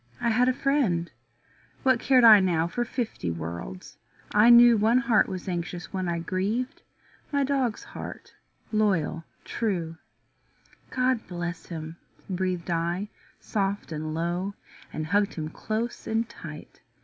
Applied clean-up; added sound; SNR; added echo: none; none; none; none.